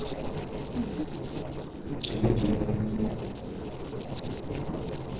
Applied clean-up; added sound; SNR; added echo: neural separator model SepFormer DNS4.